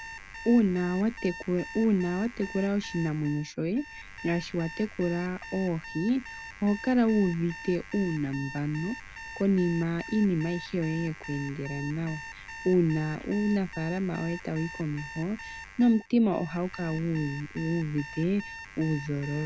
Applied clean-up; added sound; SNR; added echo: none; Alarm; 14 dB; none.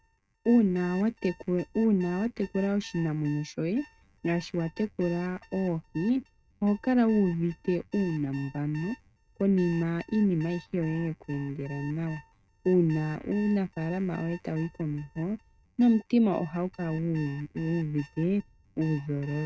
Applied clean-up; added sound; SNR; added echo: neural mask model RNNoise.